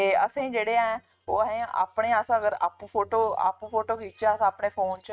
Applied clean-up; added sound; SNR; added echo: neural mask model RNNoise.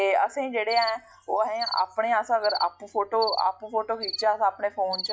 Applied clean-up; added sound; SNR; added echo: classical method log-MMSE.